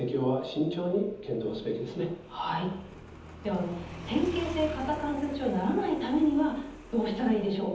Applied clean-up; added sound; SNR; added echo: none; Motorcycle; 14 dB; reverberation time 1.3 s.